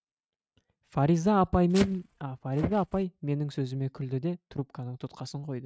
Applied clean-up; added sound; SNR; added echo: neural mask model RNNoise.